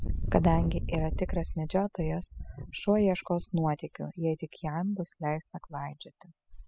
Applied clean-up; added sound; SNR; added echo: classical method spectral subtraction.